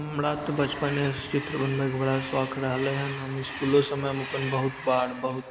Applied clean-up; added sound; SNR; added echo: none; Train; 11 dB; none.